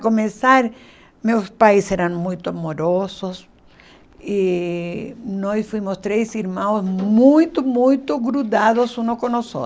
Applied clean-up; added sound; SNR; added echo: none; none; none; none.